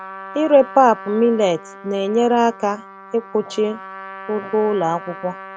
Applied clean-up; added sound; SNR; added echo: none; Trumpet; 16 dB; none.